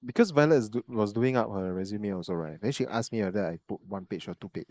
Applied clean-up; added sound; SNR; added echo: neural mask model Resemble Enhance denoiser.